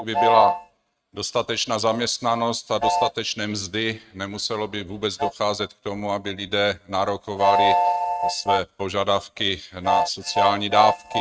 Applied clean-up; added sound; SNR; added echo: neural mask model RNNoise.